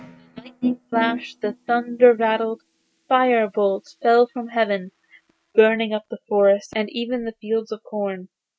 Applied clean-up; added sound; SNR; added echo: neural mask model RNNoise.